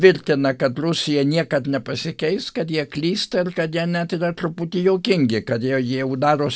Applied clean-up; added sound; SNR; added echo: none; none; none; none.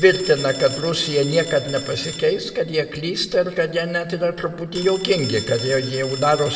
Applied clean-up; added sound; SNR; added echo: none; Telephone; 14 dB; reverberation time 1.4 s.